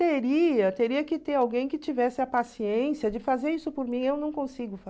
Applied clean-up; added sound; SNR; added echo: none; none; none; none.